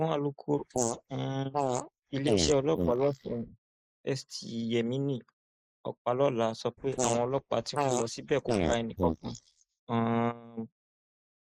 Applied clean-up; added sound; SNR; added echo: neural mask model Resemble Enhance denoiser.